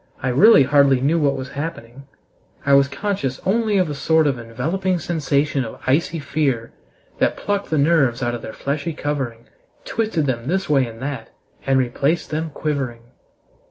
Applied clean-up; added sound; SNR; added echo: none; none; none; none.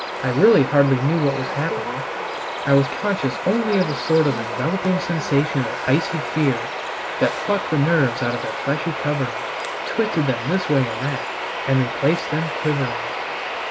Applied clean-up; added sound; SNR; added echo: none; Bird vocalization, bird call, bird song; 5 dB; none.